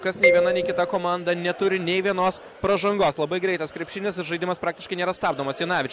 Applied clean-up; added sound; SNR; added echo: none; Marimba, xylophone; 3 dB; none.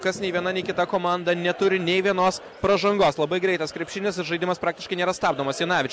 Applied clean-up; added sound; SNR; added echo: none; none; none; none.